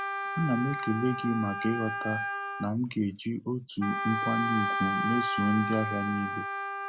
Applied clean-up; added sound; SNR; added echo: none; Wind instrument, woodwind instrument; 2 dB; none.